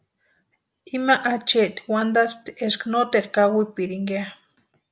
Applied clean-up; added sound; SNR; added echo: none; none; none; none.